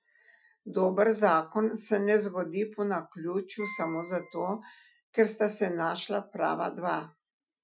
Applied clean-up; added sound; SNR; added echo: classical method Wiener filter.